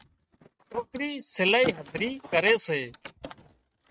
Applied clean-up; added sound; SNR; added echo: neural mask model RNNoise.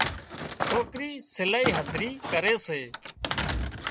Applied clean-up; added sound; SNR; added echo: none; Thump, thud; 2 dB; none.